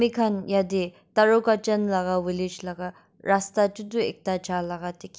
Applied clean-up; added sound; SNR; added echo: none; none; none; none.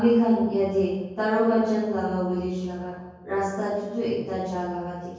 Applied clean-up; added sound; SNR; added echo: none; none; none; reverberation time 1.3 s.